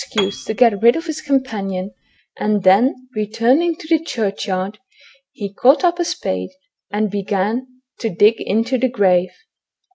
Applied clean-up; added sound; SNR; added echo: neural mask model RNNoise.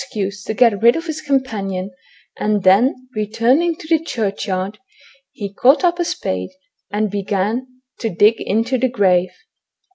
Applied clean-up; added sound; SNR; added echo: none; none; none; none.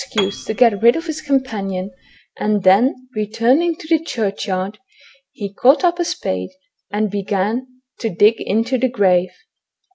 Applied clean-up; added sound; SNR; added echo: none; Piano; 15 dB; none.